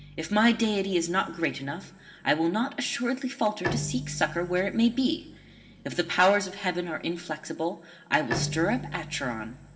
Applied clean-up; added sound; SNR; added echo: none; Bowed string instrument; 12 dB; reverberation time 2.4 s.